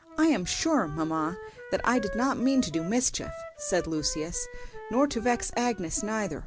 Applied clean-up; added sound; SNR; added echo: none; Wind instrument, woodwind instrument; 15 dB; none.